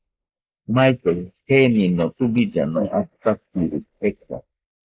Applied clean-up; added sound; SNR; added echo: neural mask model Resemble Enhance denoiser.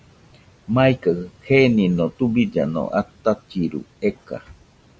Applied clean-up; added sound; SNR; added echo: none; none; none; none.